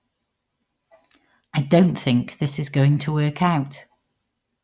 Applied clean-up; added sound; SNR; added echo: none; none; none; none.